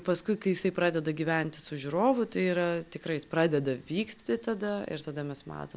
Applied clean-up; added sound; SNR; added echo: none; none; none; none.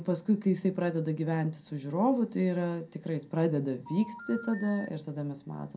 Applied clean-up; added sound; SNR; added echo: none; Telephone; 16 dB; reverberation time 0.2 s.